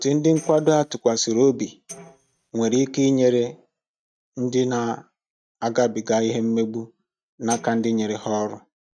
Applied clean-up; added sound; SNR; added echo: neural mask model RNNoise.